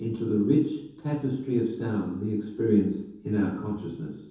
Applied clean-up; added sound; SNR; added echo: none; none; none; reverberation time 0.9 s.